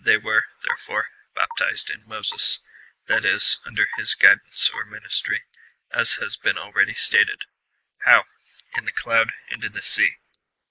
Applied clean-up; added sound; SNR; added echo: neural mask model Resemble Enhance denoiser.